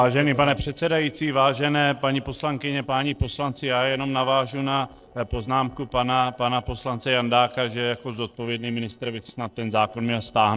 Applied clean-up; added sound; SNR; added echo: neural separator model SepFormer DNS4.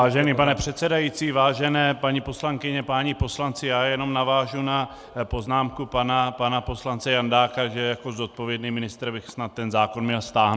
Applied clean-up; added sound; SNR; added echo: none; none; none; none.